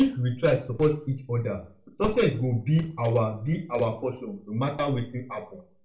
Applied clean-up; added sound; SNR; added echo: none; none; none; reverberation time 0.3 s.